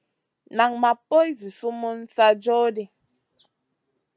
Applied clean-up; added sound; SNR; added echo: none; none; none; none.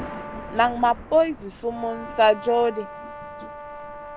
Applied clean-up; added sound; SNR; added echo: none; Brass instrument + Thunder; 13 dB; none.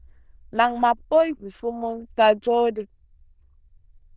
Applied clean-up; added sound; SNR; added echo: neural diffusion model UNIVERSE++.